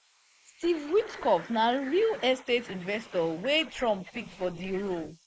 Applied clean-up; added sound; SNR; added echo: neural mask model Resemble Enhance denoiser.